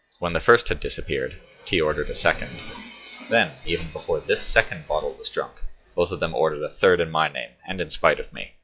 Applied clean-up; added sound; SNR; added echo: classical method log-MMSE.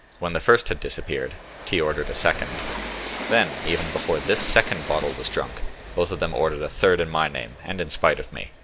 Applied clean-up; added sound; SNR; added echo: none; Train; 11 dB; none.